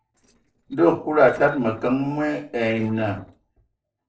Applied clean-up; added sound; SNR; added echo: neural separator model SepFormer DNS4.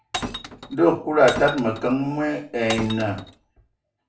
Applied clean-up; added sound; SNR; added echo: none; Glass; 11 dB; reverberation time 0.3 s.